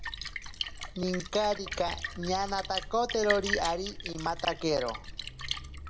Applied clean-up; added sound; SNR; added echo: none; Splash, splatter; 6 dB; none.